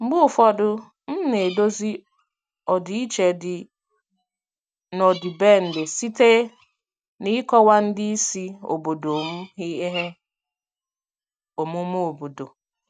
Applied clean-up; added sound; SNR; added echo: neural mask model RNNoise.